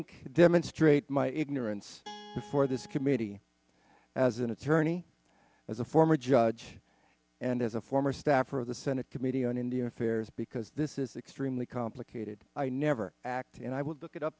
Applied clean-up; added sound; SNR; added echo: none; Guitar; 17 dB; none.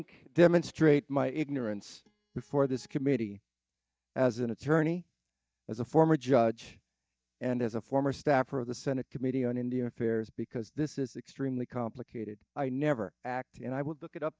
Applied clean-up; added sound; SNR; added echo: neural mask model DeepFilterNet 3.